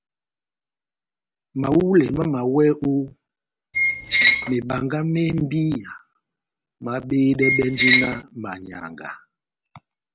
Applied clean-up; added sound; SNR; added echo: none; Squeak; -4 dB; none.